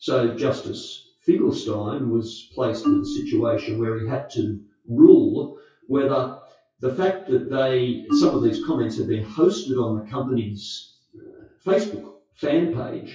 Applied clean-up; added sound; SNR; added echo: classical method WPE with log-MMSE.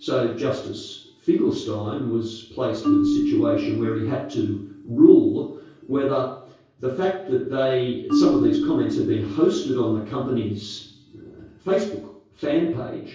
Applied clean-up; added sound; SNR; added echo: none; Marimba, xylophone; 6 dB; reverberation time 0.6 s.